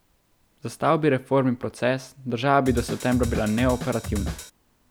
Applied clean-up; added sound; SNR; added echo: none; Drum kit; 6 dB; none.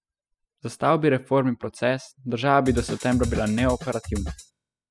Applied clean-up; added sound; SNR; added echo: classical method spectral subtraction.